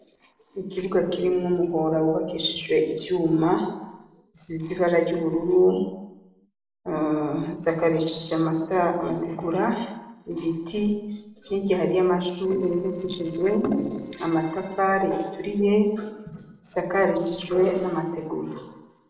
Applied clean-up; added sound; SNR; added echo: neural separator model SepFormer DNS4.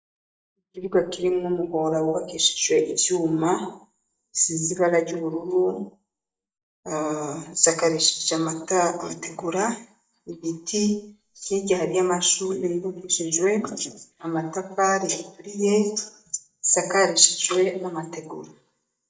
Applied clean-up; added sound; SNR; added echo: neural mask model DeepFilterNet 3.